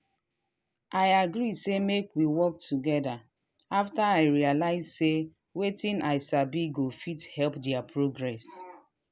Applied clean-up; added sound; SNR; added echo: none; none; none; none.